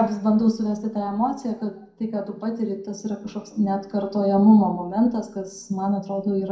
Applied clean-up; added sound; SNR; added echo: none; none; none; reverberation time 0.5 s.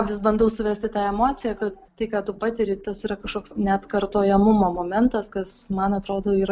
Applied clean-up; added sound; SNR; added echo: none; none; none; none.